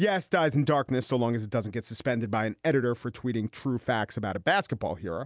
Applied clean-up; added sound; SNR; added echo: none; none; none; none.